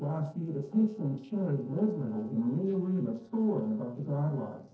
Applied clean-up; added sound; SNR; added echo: neural separator model SepFormer DNS4.